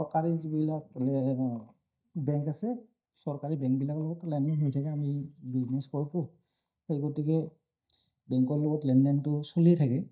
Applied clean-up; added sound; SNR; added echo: neural mask model DeepFilterNet 3.